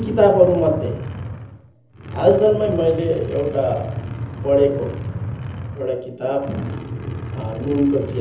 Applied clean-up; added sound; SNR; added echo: none; Truck; 8 dB; reverberation time 0.7 s.